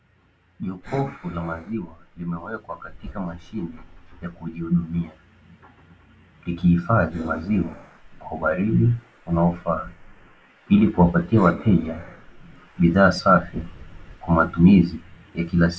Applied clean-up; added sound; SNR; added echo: neural mask model Resemble Enhance denoiser.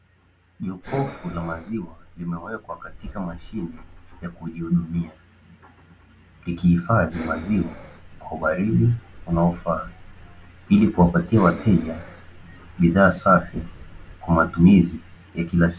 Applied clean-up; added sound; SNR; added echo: none; Breathing; 18 dB; none.